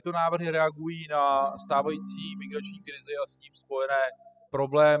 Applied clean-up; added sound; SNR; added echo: classical method spectral subtraction.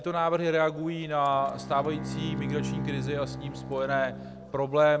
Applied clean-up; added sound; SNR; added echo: none; Bowed string instrument; 9 dB; none.